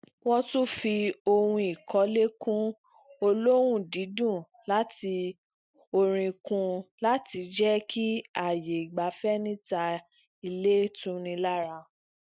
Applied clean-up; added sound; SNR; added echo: none; none; none; none.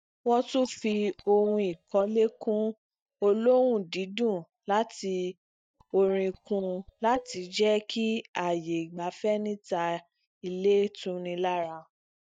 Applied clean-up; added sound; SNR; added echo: neural mask model DeepFilterNet 3.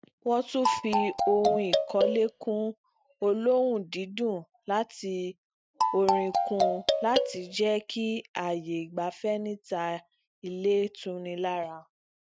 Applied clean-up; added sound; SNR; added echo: neural mask model RNNoise.